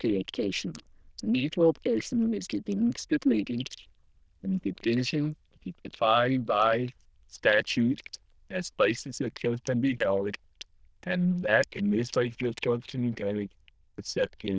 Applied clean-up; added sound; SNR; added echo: neural diffusion model UNIVERSE++.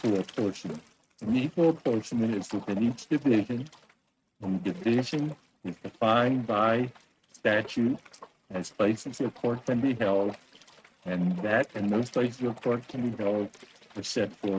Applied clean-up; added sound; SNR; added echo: neural mask model RNNoise.